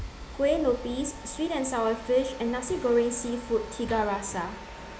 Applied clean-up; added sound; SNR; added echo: none; Mechanisms; 13 dB; none.